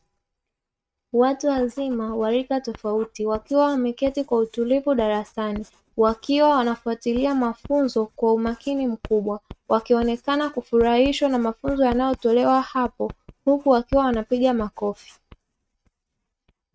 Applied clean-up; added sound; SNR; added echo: neural mask model RNNoise.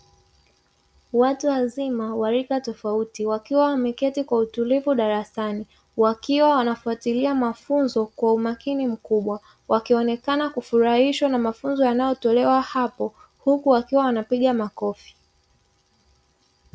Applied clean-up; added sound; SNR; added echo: none; none; none; none.